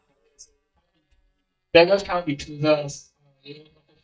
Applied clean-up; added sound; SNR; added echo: neural mask model DeepFilterNet 3.